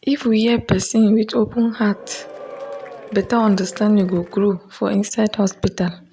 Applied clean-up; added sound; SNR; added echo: none; Applause / Crowd / Cheering; 18 dB; none.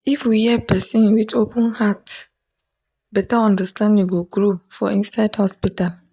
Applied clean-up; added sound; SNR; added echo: neural mask model DeepFilterNet 3.